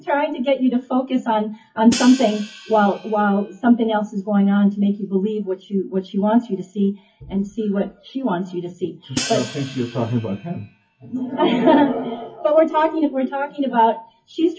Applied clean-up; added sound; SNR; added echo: classical method WPE with log-MMSE.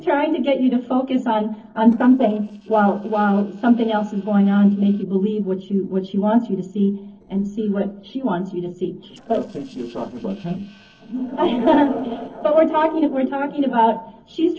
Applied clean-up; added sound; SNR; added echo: neural separator model SepFormer DNS4.